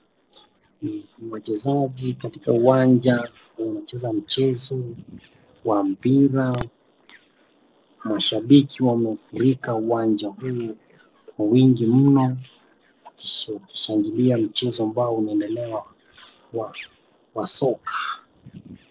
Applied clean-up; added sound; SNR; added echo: neural separator model SepFormer DNS4.